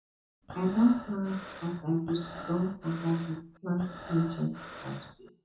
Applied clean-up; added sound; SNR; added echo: none; Breathing; 14 dB; reverberation time 0.6 s.